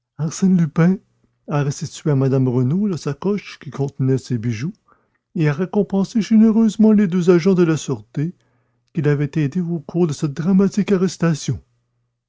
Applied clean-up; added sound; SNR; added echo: none; none; none; none.